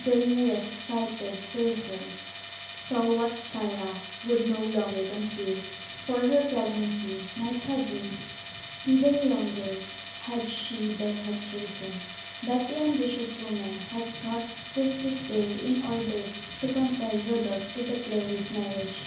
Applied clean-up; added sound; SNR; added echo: none; Tools; 8 dB; reverberation time 0.7 s.